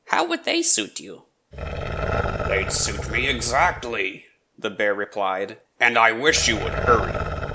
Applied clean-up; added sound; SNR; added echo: none; Growling; 6 dB; none.